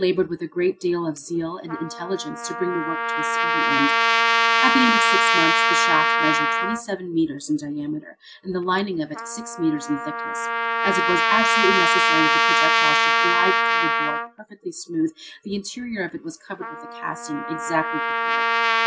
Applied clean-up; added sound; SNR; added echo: none; Trumpet; -5 dB; none.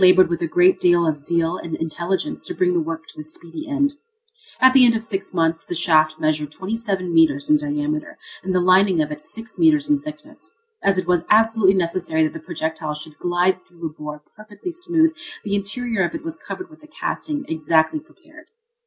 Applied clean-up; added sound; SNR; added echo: none; none; none; none.